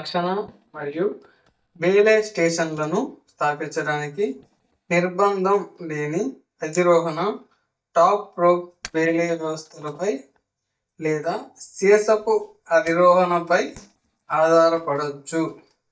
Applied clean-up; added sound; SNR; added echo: neural mask model DeepFilterNet 3.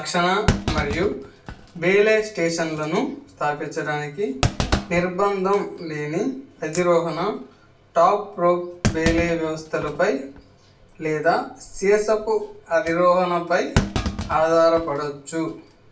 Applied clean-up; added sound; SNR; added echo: none; Thump, thud; 8 dB; reverberation time 0.3 s.